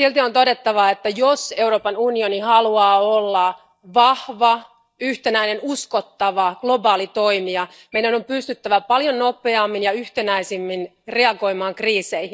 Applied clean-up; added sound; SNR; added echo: neural mask model DeepFilterNet 3.